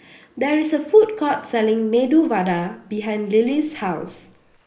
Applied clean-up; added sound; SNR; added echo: neural mask model Resemble Enhance denoiser.